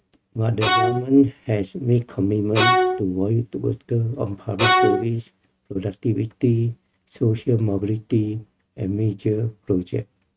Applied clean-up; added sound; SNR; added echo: neural mask model RNNoise.